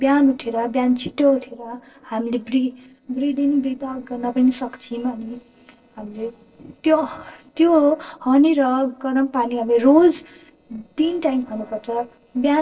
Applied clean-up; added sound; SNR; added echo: neural separator model SepFormer DNS4.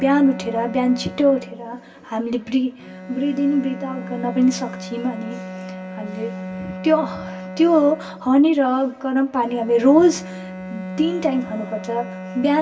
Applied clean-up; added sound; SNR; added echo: none; Bowed string instrument; 13 dB; reverberation time 0.2 s.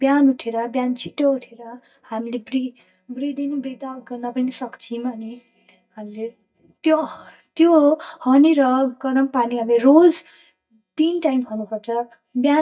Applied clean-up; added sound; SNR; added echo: neural mask model DeepFilterNet 3.